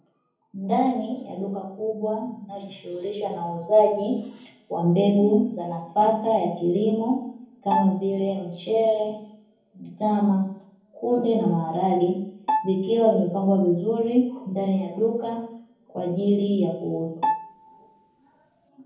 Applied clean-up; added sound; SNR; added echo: none; Bowed string instrument; 7 dB; reverberation time 0.7 s.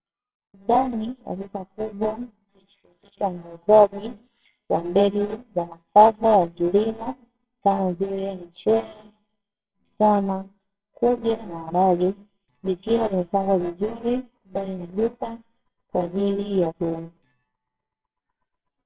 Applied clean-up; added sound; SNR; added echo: neural separator model SepFormer WHAMR!.